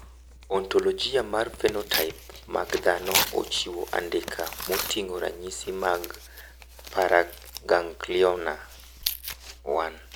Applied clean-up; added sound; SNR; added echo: none; Tearing; 8 dB; none.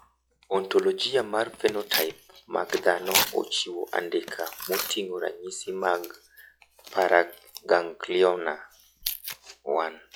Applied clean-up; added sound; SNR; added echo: classical method log-MMSE.